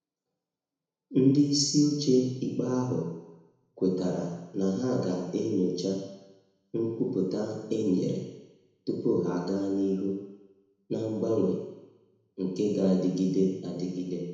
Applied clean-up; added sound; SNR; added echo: none; none; none; reverberation time 1.0 s.